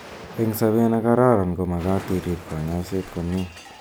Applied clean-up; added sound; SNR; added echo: none; Explosion; 18 dB; none.